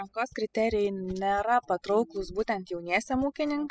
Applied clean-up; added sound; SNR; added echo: classical method spectral subtraction.